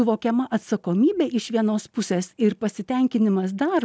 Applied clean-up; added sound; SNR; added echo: none; none; none; none.